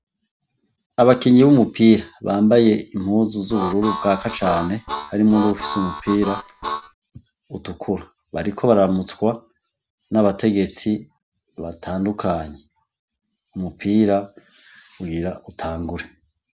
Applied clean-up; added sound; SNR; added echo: none; Harmonica; 8 dB; none.